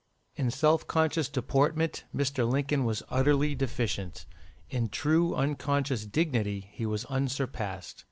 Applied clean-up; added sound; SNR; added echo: none; Boom; 9 dB; none.